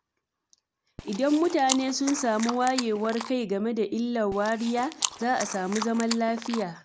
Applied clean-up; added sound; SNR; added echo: none; Chewing, mastication; 9 dB; none.